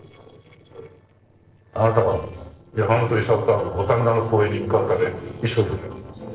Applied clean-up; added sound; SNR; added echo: neural separator model SepFormer DNS4.